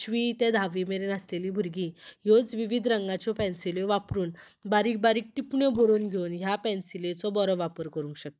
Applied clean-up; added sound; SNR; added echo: neural mask model DeepFilterNet 3.